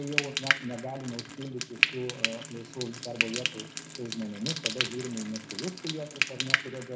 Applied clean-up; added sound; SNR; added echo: none; Frying (food); -5 dB; reverberation time 0.4 s.